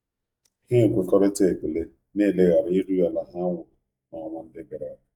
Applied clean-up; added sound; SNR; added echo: neural mask model DeepFilterNet 3.